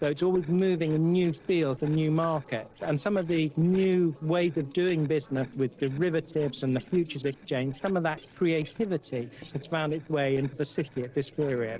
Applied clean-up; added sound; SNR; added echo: neural separator model SepFormer DNS4.